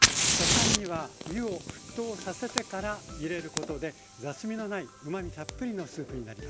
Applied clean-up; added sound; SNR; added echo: none; Fire; -4 dB; none.